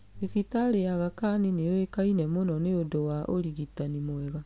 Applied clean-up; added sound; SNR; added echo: none; none; none; none.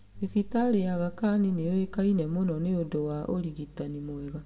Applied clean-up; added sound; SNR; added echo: none; none; none; reverberation time 2.1 s.